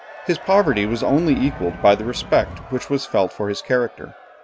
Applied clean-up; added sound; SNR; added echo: none; Crowd / Cheering + Animal; 15 dB; none.